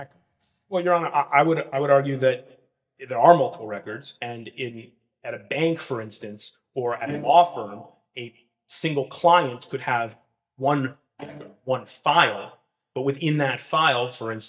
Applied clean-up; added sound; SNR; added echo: neural mask model DeepFilterNet 3.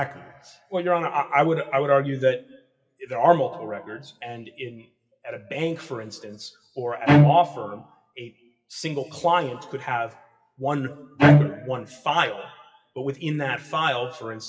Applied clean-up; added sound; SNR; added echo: classical method WPE with log-MMSE.